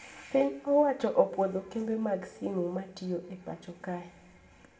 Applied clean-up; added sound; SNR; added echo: none; none; none; reverberation time 0.7 s.